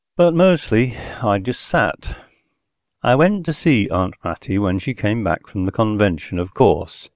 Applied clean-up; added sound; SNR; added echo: none; none; none; none.